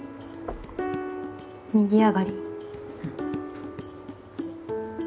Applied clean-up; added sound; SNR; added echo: none; Knock / Wood; 17 dB; none.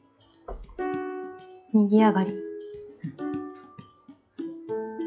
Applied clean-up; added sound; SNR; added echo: classical method log-MMSE.